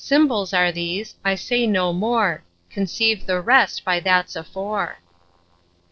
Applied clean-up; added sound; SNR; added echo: neural separator model SepFormer DNS4.